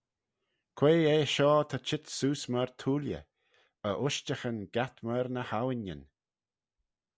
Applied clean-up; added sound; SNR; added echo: none; none; none; none.